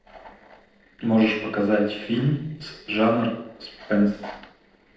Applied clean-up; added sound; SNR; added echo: neural separator model SepFormer DNS4.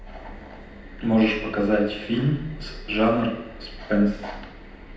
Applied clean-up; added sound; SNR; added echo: none; Subway, metro, underground; 16 dB; reverberation time 0.8 s.